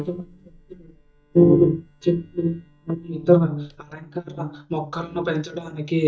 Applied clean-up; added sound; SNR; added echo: neural mask model DeepFilterNet 3.